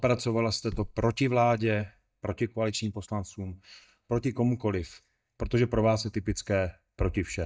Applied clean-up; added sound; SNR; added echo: neural mask model DeepFilterNet 3.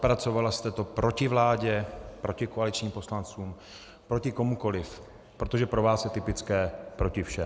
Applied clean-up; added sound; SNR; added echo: none; none; none; none.